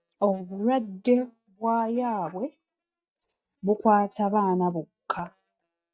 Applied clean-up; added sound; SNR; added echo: neural mask model DeepFilterNet 3.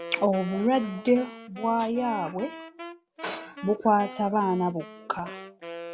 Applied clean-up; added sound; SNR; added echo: none; Wind instrument, woodwind instrument; 14 dB; none.